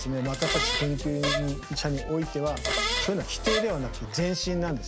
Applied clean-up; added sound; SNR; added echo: none; Fart; 2 dB; none.